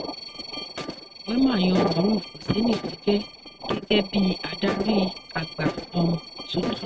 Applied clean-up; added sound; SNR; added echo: neural mask model RNNoise.